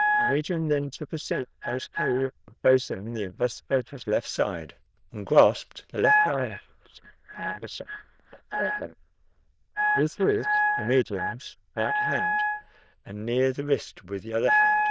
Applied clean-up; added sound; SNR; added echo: neural diffusion model UNIVERSE++.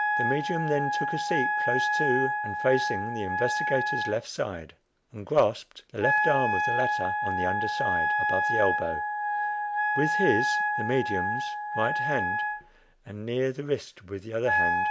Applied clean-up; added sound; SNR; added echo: none; Wind instrument, woodwind instrument; -2 dB; none.